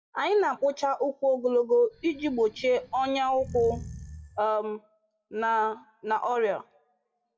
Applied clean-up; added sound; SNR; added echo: classical method WPE with log-MMSE.